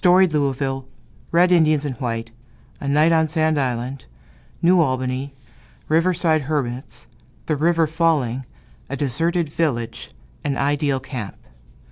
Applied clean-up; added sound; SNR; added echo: none; none; none; none.